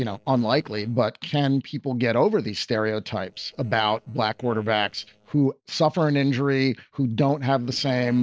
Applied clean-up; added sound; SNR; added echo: neural separator model SepFormer DNS4.